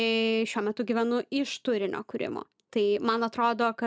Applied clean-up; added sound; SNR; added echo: none; none; none; none.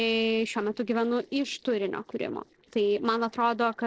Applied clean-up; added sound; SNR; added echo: neural separator model SepFormer DNS4.